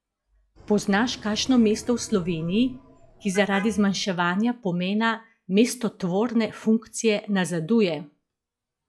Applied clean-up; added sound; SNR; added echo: classical method log-MMSE.